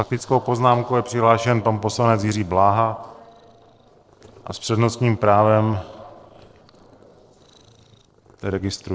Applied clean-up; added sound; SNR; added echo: neural separator model SepFormer DNS4.